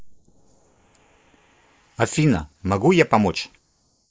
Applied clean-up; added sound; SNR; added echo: neural mask model Resemble Enhance denoiser.